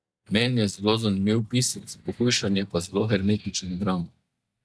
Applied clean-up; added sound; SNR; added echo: neural mask model DeepFilterNet 3.